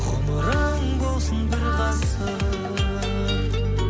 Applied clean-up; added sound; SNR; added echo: none; Wind instrument, woodwind instrument; 11 dB; none.